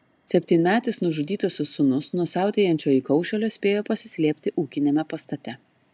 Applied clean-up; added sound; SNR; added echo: none; none; none; none.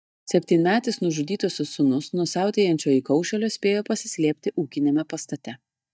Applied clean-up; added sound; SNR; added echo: neural mask model DeepFilterNet 3.